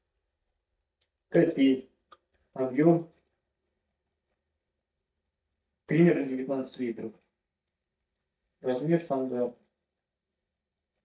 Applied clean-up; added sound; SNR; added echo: neural mask model DeepFilterNet 3.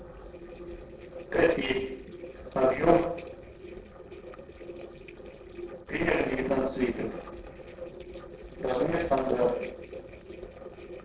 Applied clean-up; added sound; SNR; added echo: neural separator model SepFormer DNS4.